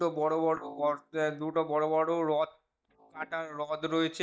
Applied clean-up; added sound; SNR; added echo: neural mask model DeepFilterNet 3.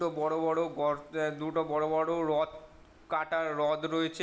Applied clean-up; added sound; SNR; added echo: none; none; none; none.